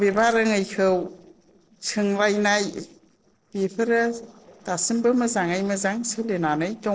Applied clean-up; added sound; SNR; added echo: neural separator model SepFormer DNS4.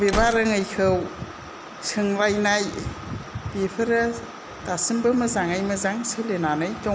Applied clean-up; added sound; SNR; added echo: none; Gunshot, gunfire; 12 dB; none.